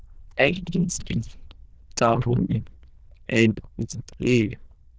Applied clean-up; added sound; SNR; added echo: neural diffusion model UNIVERSE++.